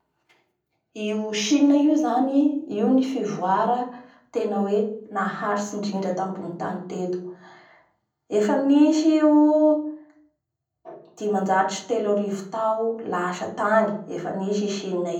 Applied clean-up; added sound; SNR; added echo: none; none; none; reverberation time 0.6 s.